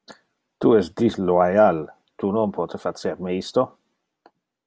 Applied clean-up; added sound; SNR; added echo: none; none; none; none.